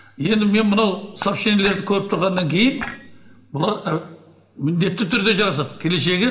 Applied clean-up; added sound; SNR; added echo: none; Dishes, pots, and pans / Chink, clink; 14 dB; reverberation time 1.1 s.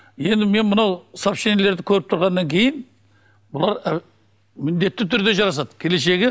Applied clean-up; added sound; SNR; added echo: none; none; none; none.